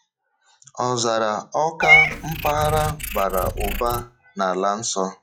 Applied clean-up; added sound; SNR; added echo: classical method log-MMSE.